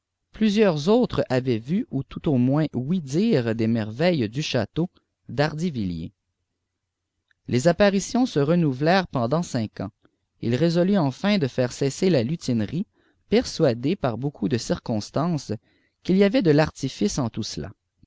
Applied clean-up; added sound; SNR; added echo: none; none; none; none.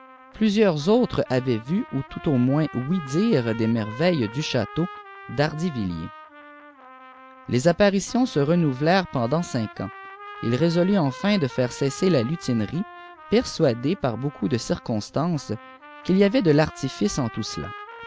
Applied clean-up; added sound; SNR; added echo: none; Trumpet; 18 dB; none.